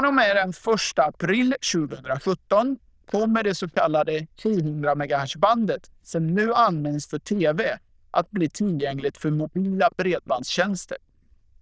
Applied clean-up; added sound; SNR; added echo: neural diffusion model UNIVERSE++.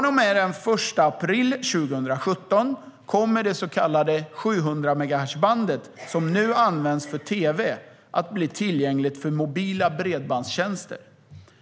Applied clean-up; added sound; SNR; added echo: none; none; none; none.